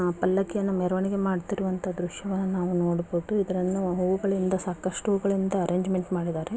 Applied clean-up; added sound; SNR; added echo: none; none; none; none.